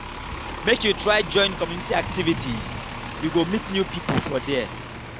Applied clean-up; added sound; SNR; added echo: none; Bus; 8 dB; none.